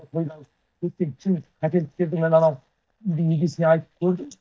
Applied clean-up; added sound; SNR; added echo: neural mask model DeepFilterNet 3.